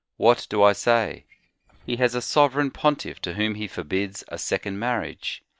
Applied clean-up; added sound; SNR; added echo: neural mask model DeepFilterNet 3.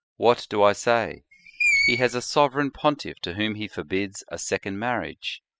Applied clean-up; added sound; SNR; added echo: classical method spectral subtraction.